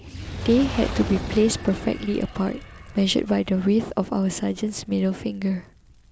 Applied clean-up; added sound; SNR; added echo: none; Fire; 12 dB; none.